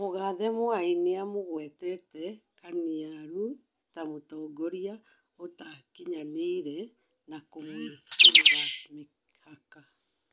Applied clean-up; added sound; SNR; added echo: none; none; none; none.